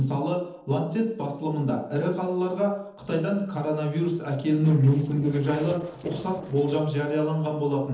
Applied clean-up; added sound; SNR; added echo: neural separator model SepFormer DNS4.